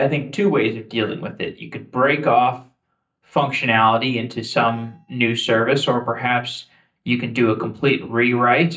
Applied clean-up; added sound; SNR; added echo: neural mask model DeepFilterNet 3.